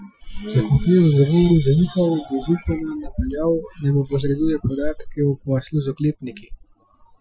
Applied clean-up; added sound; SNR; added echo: classical method Wiener filter.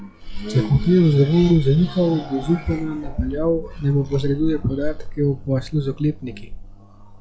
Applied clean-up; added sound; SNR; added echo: classical method log-MMSE.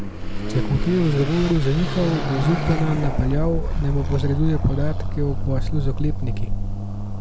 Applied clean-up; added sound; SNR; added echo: none; Car passing by / Accelerating, revving, vroom; 0 dB; none.